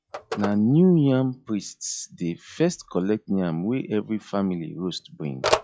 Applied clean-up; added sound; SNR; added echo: classical method log-MMSE.